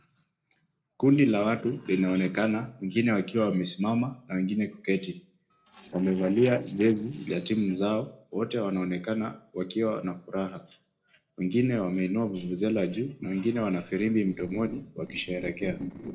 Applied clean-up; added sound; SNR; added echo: neural separator model SepFormer DNS4.